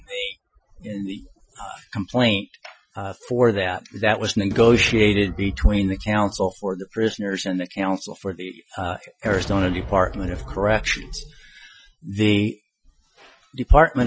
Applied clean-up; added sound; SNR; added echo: classical method Wiener filter.